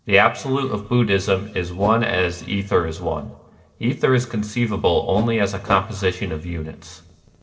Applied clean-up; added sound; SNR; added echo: neural separator model SepFormer DNS4.